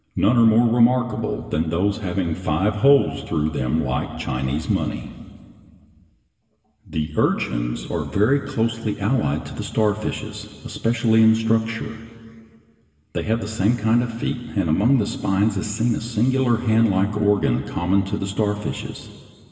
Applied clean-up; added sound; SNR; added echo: none; none; none; reverberation time 2.3 s.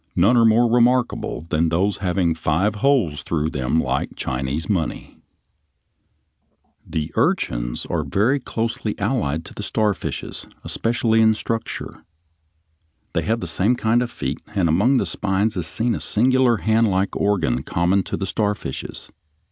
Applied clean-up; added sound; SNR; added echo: none; none; none; none.